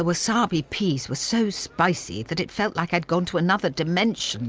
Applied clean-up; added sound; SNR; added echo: none; none; none; none.